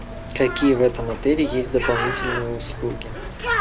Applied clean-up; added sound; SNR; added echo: none; Bird; 5 dB; none.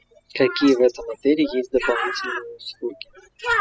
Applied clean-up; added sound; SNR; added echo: classical method spectral subtraction.